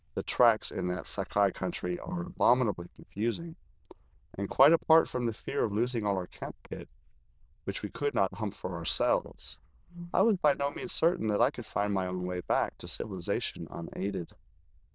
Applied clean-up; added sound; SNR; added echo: neural diffusion model UNIVERSE++.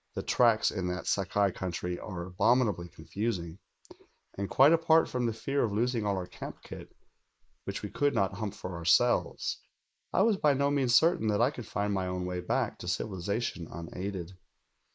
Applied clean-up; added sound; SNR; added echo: neural mask model Resemble Enhance denoiser.